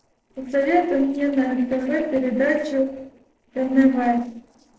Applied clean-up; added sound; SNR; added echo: neural separator model SepFormer DNS4.